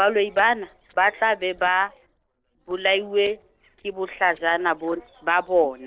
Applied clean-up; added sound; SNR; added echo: neural separator model SepFormer DNS4.